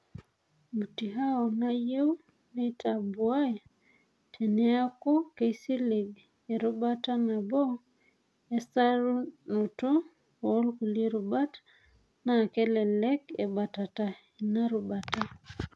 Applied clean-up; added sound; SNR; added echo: none; none; none; none.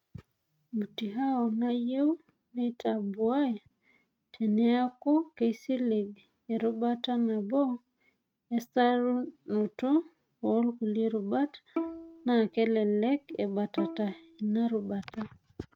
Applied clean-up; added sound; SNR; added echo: neural mask model RNNoise.